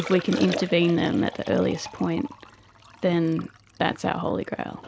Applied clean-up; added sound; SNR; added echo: none; Liquid; 14 dB; none.